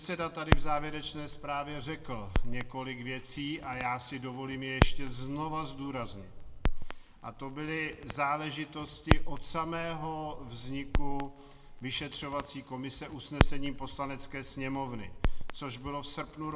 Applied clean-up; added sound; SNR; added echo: none; Crackle; -4 dB; reverberation time 0.9 s.